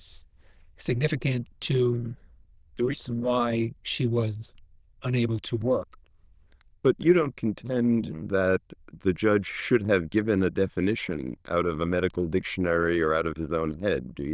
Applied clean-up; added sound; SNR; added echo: neural diffusion model UNIVERSE++.